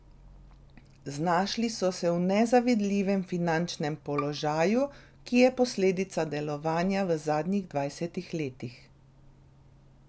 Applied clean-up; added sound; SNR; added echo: none; Bowed string instrument; 17 dB; none.